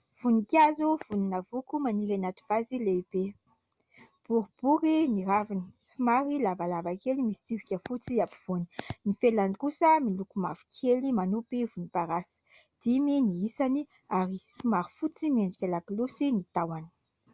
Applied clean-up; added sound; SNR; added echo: none; none; none; none.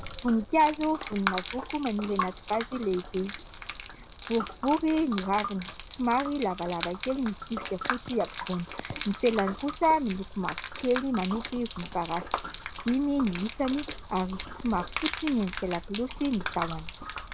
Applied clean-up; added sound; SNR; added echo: none; Gurgling / Liquid; 8 dB; none.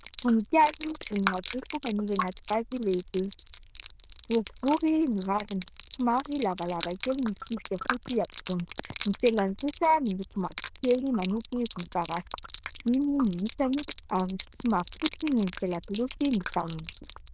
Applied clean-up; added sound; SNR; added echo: neural diffusion model UNIVERSE++.